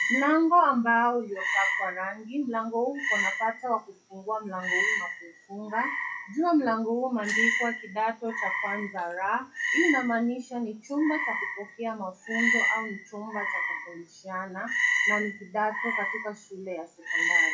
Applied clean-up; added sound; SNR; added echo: classical method WPE with log-MMSE.